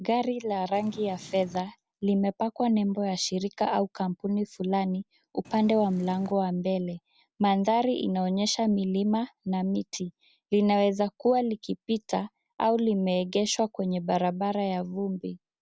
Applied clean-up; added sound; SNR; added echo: none; Purr; 19 dB; none.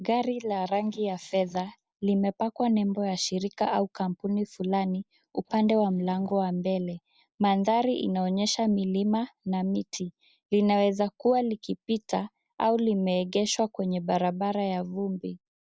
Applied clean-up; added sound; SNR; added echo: neural mask model Resemble Enhance denoiser.